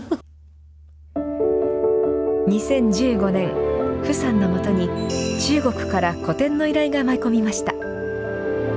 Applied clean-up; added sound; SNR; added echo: none; none; none; none.